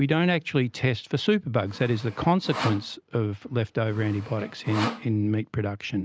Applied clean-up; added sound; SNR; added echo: none; Sawing; 11 dB; none.